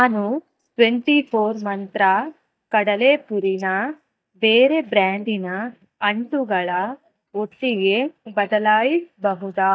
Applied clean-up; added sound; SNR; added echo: neural mask model DeepFilterNet 3.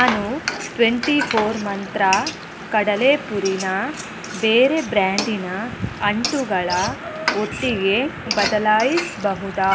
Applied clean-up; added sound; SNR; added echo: none; Frying (food); 9 dB; none.